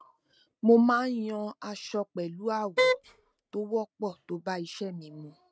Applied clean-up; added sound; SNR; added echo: neural mask model RNNoise.